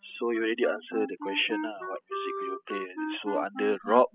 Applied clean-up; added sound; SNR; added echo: classical method spectral subtraction.